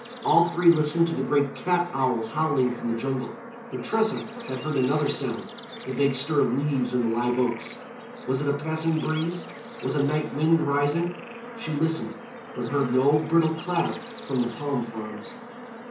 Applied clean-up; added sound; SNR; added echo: none; Bird / Insect / Frog; 13 dB; reverberation time 0.6 s.